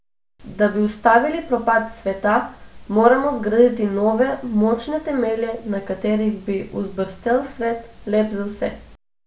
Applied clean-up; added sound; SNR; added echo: none; none; none; none.